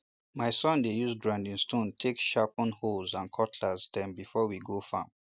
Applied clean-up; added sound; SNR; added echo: none; none; none; none.